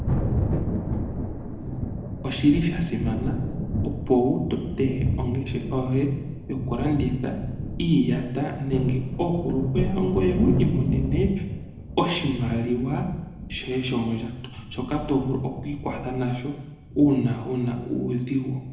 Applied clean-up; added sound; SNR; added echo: none; Thunder; 4 dB; reverberation time 0.9 s.